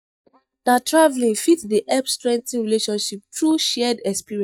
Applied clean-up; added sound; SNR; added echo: neural mask model DeepFilterNet 3.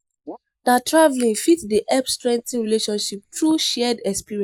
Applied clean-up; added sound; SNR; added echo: neural mask model Resemble Enhance denoiser.